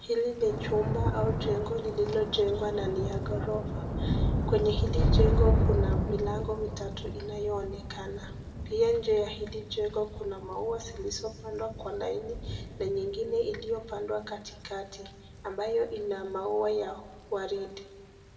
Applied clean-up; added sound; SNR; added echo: none; Thunder / Rain; 0 dB; reverberation time 1.3 s.